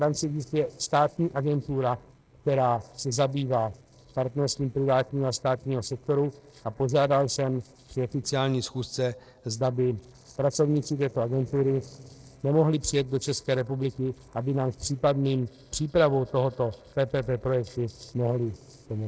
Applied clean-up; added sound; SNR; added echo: neural separator model SepFormer DNS4.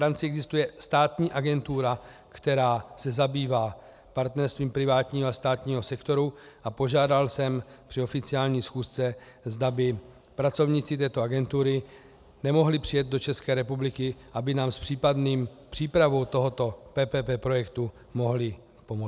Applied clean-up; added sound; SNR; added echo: none; none; none; none.